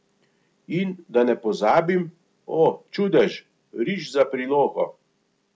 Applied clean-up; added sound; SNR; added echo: none; none; none; none.